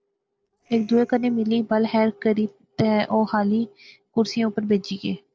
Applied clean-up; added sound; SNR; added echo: neural separator model SepFormer DNS4.